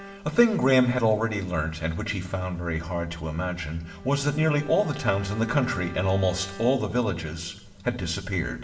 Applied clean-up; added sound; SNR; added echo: none; Bowed string instrument; 19 dB; reverberation time 0.8 s.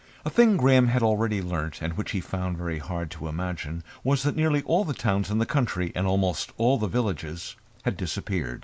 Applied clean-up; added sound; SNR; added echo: none; none; none; none.